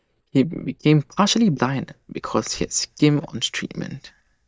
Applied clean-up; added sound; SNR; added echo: neural mask model DeepFilterNet 3.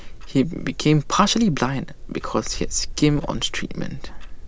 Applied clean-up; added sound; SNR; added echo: none; Clock; 8 dB; none.